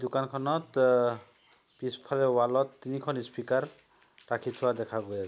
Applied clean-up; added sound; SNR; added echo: none; none; none; none.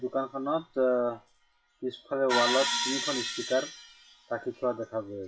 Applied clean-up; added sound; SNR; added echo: classical method WPE with log-MMSE.